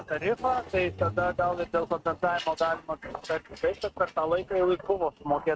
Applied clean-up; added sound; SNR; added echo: neural mask model RNNoise.